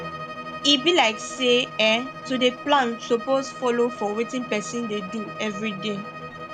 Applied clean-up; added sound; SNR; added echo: none; Bowed string instrument + Bowed string instrument; 11 dB; none.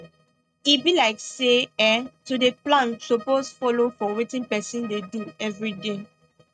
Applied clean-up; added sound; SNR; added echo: neural mask model RNNoise.